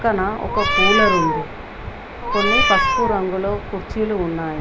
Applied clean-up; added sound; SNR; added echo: none; Meow; -2 dB; none.